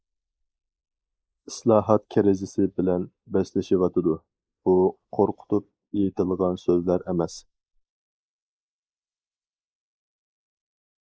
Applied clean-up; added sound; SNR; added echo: neural mask model Resemble Enhance denoiser.